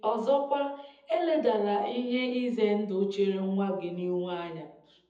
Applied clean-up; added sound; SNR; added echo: none; none; none; reverberation time 0.7 s.